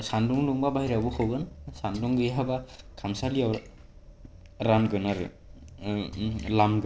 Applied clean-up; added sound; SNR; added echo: none; Splash, splatter; 16 dB; none.